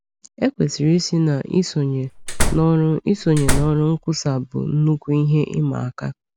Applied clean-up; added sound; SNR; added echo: none; Slam; 2 dB; none.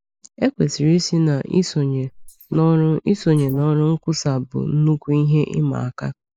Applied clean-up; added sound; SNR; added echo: neural mask model Resemble Enhance denoiser.